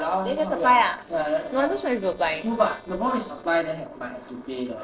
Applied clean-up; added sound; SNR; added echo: neural separator model SepFormer DNS4.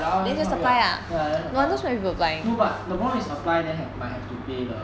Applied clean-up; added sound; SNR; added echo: none; none; none; none.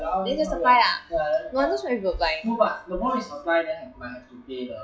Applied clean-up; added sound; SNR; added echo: classical method WPE with log-MMSE.